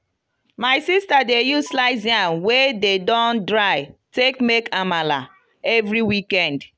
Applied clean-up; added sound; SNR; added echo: none; Alarm; 17 dB; none.